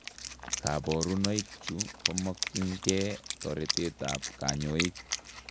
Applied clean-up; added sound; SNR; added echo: none; Wind instrument, woodwind instrument; 3 dB; none.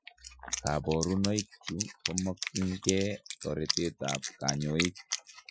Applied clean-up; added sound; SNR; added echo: classical method Wiener filter.